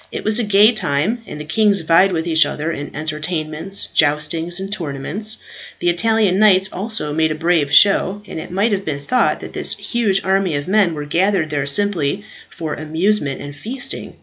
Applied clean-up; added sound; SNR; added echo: none; none; none; none.